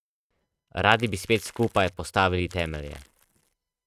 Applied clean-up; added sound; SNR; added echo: neural mask model RNNoise.